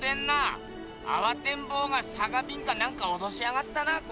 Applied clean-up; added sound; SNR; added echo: none; Waves, surf; 17 dB; none.